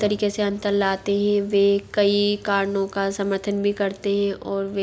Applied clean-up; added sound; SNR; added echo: none; none; none; none.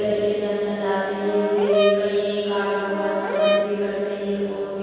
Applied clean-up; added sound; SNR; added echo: none; Brass instrument; 2 dB; reverberation time 2.2 s.